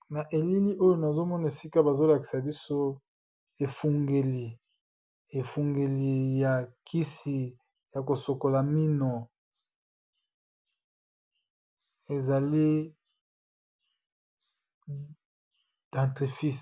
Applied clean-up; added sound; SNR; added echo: none; none; none; none.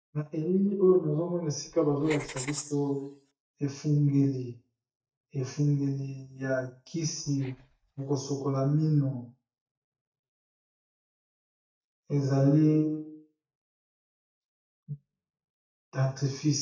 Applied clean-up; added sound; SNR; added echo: neural mask model DeepFilterNet 3.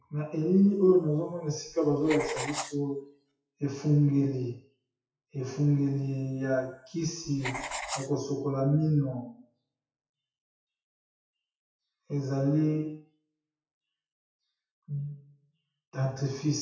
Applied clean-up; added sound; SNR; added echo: classical method WPE with log-MMSE.